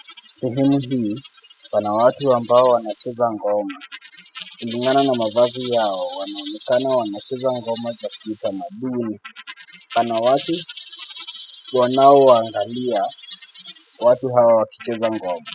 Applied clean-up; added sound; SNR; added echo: classical method spectral subtraction.